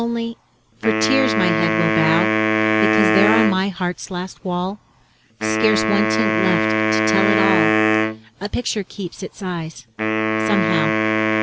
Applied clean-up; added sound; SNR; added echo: none; Wind instrument, woodwind instrument; -3 dB; none.